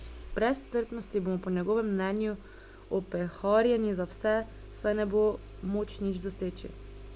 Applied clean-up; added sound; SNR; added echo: none; Engine starting; 15 dB; none.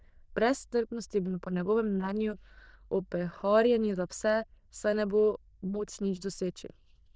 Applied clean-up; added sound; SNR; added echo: neural diffusion model UNIVERSE++.